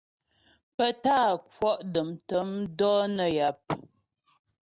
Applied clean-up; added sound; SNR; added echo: none; none; none; none.